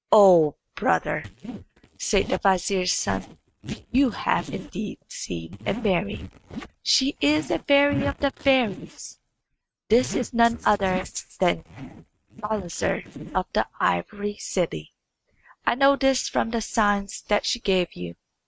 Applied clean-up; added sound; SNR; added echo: neural mask model RNNoise.